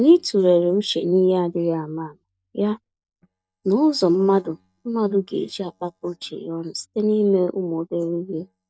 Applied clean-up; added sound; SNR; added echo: neural mask model DeepFilterNet 3.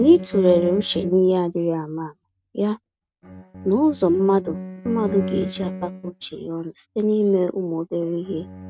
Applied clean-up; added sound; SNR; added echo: neural mask model RNNoise.